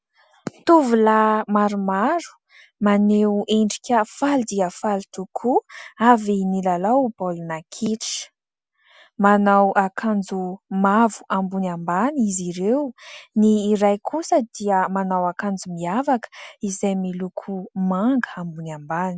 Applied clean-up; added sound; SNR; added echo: none; none; none; none.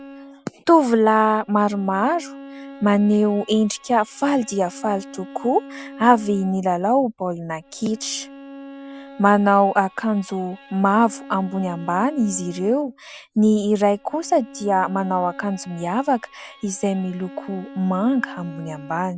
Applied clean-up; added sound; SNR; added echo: none; Bowed string instrument; 19 dB; none.